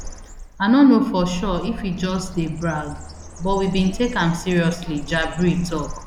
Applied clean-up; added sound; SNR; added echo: none; Bird; 12 dB; none.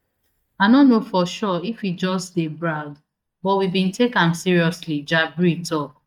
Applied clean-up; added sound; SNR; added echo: neural mask model DeepFilterNet 3.